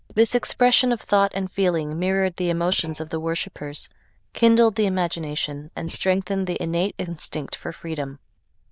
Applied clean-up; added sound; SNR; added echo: neural diffusion model UNIVERSE++.